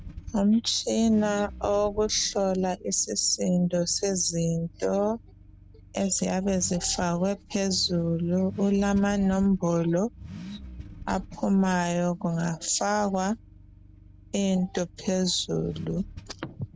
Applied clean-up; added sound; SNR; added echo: none; Accelerating, revving, vroom / Car; 17 dB; none.